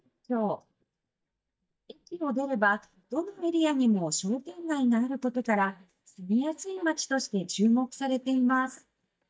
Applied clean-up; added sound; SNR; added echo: neural mask model DeepFilterNet 3.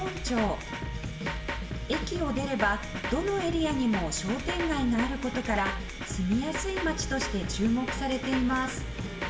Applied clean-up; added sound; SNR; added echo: none; Drum kit; 5 dB; reverberation time 0.5 s.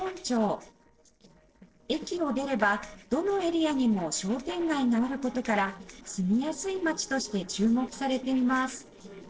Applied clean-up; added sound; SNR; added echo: neural separator model SepFormer DNS4.